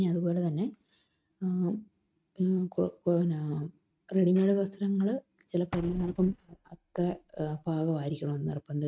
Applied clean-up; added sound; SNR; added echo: neural mask model RNNoise.